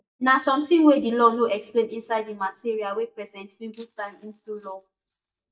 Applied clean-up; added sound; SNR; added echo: neural mask model DeepFilterNet 3.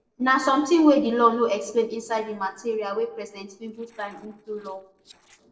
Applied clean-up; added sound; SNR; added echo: neural separator model SepFormer DNS4.